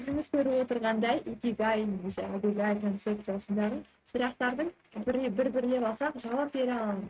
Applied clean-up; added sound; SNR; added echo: neural mask model RNNoise.